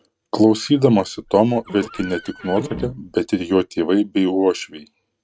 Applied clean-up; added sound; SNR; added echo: neural mask model RNNoise.